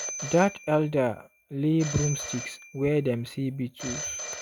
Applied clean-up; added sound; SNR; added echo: none; Telephone; 11 dB; none.